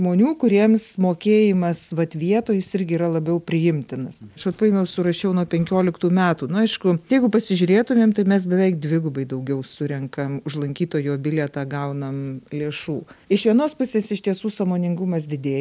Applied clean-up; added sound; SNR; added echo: none; none; none; none.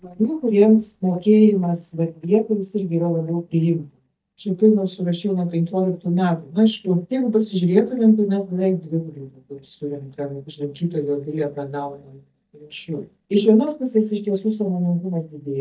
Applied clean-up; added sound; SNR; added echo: neural mask model DeepFilterNet 3.